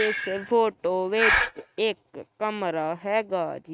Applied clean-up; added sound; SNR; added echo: neural mask model RNNoise.